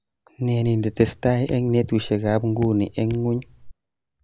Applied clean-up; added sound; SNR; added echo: none; Raindrop / Drip; 18 dB; none.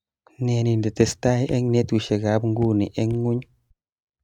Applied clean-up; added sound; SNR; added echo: neural mask model RNNoise.